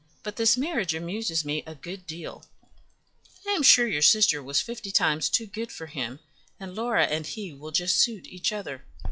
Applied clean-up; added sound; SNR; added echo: classical method log-MMSE.